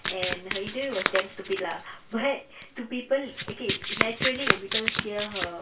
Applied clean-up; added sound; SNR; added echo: none; Domestic sounds, home sounds; 0 dB; reverberation time 0.2 s.